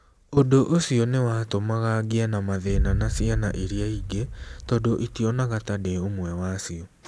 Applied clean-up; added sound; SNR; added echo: none; Boom; 8 dB; none.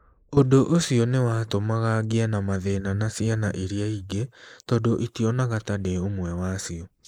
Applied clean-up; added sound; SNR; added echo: neural mask model Resemble Enhance denoiser.